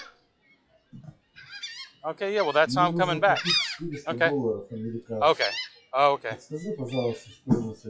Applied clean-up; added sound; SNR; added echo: classical method WPE with log-MMSE.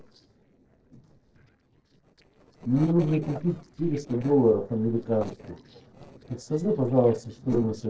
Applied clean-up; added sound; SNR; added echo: neural separator model SepFormer DNS4.